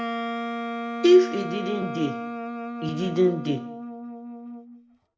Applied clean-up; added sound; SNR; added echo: none; Wind instrument, woodwind instrument; 7 dB; reverberation time 0.6 s.